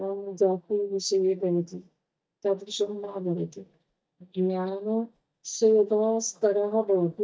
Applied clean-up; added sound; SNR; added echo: neural mask model DeepFilterNet 3.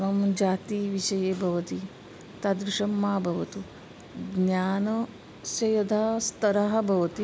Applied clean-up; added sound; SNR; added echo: none; none; none; none.